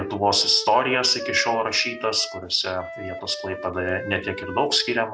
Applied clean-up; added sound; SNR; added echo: none; Wind instrument, woodwind instrument; 12 dB; none.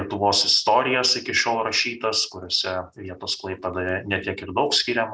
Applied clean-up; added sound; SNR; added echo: none; none; none; none.